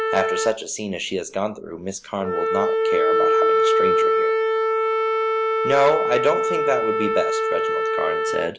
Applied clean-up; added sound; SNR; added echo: none; Wind instrument, woodwind instrument; -5 dB; none.